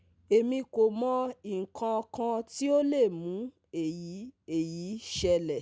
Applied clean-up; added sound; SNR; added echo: none; none; none; none.